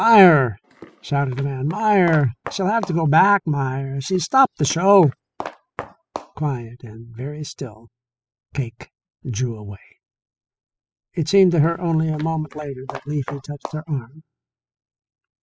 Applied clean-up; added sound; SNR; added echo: classical method spectral subtraction.